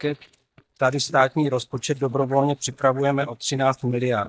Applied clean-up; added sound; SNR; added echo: neural mask model DeepFilterNet 3.